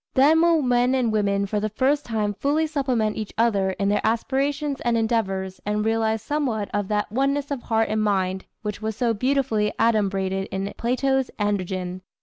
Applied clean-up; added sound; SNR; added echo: none; none; none; none.